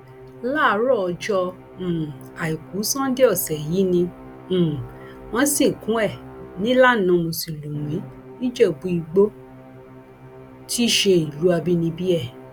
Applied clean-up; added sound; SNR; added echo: none; Musical instrument; 19 dB; none.